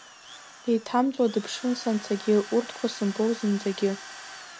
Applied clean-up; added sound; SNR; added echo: none; Drill; 16 dB; none.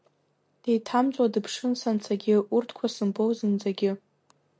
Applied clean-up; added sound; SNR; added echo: none; none; none; none.